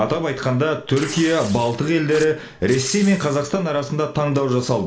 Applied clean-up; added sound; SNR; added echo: none; Tearing; 17 dB; reverberation time 0.4 s.